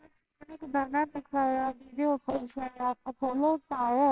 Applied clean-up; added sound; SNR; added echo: neural separator model SepFormer WHAMR!.